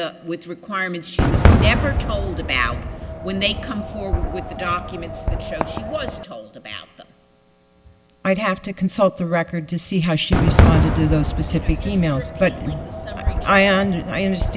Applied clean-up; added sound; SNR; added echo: none; Fireworks; 0 dB; none.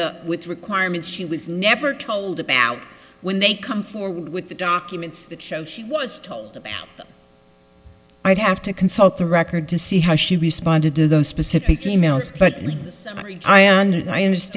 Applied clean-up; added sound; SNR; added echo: none; none; none; none.